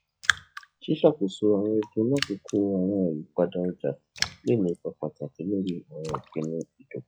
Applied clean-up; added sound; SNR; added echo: classical method log-MMSE.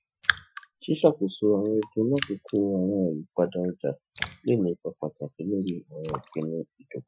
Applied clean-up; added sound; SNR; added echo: classical method Wiener filter.